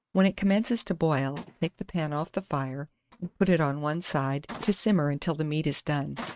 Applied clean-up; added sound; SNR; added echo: neural mask model RNNoise.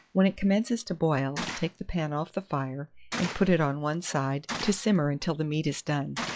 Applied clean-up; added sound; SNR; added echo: classical method log-MMSE.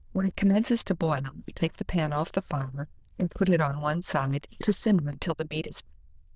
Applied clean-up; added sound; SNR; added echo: neural diffusion model UNIVERSE++.